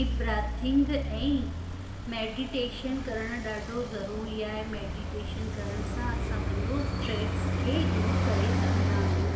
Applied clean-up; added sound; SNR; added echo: none; Traffic noise, roadway noise; -3 dB; reverberation time 0.9 s.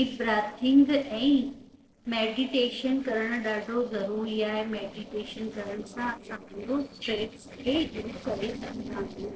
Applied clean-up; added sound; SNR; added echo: neural separator model SepFormer DNS4.